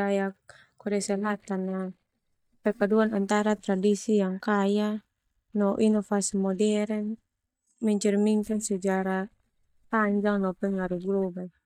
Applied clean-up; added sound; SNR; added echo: neural mask model DeepFilterNet 3.